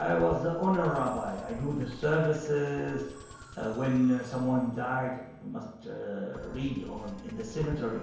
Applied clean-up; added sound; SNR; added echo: none; Musical instrument; 16 dB; reverberation time 1.0 s.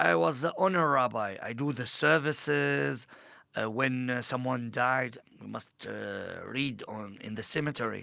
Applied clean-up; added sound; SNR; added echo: none; none; none; none.